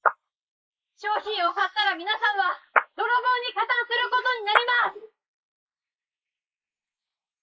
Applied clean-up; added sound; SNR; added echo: neural mask model Resemble Enhance denoiser.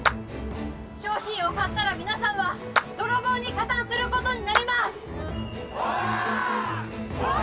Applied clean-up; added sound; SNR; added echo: none; Clapping; 5 dB; none.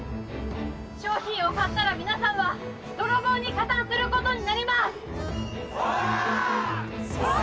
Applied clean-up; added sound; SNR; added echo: none; none; none; none.